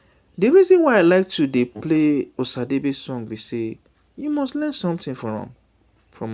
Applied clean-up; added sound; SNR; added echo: none; none; none; none.